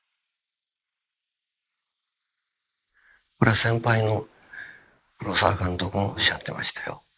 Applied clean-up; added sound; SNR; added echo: neural mask model Resemble Enhance denoiser.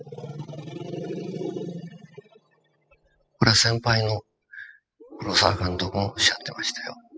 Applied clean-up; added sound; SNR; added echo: classical method spectral subtraction.